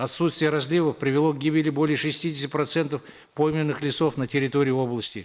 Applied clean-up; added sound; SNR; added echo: neural mask model Resemble Enhance denoiser.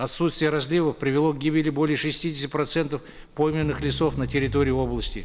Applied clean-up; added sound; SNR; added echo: none; Crackle; 13 dB; none.